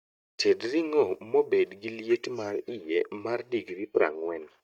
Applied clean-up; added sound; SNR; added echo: neural mask model DeepFilterNet 3.